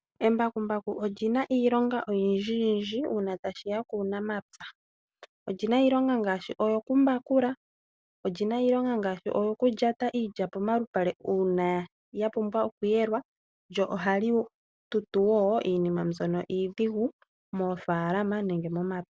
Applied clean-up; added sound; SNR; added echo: none; none; none; none.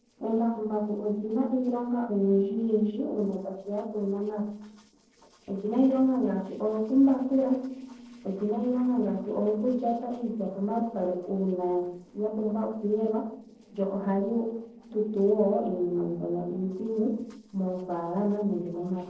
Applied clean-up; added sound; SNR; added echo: neural separator model SepFormer DNS4.